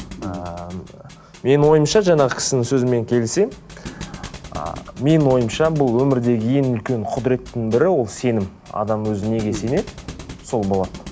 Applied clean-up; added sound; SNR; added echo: none; Thump, thud; 18 dB; none.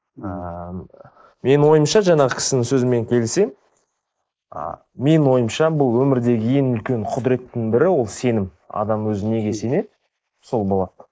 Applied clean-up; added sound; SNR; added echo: neural mask model Resemble Enhance denoiser.